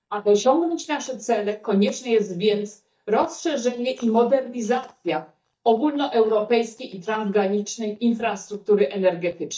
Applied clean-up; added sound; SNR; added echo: neural mask model DeepFilterNet 3.